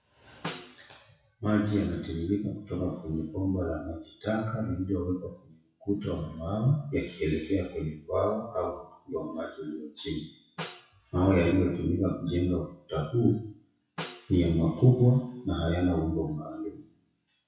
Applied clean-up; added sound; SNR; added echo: classical method WPE with log-MMSE.